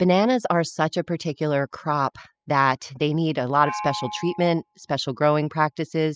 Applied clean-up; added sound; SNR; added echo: classical method spectral subtraction.